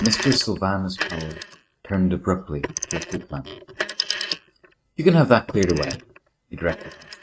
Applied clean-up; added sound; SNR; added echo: neural mask model RNNoise.